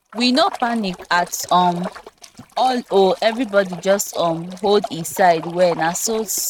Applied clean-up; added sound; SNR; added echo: neural mask model RNNoise.